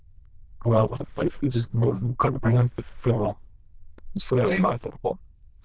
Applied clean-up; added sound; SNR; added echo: neural diffusion model UNIVERSE++.